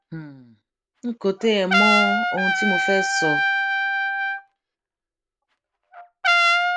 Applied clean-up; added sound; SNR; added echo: none; Trumpet; -4 dB; none.